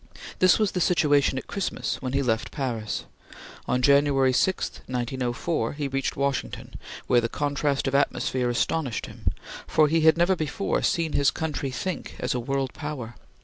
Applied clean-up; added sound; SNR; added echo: none; none; none; none.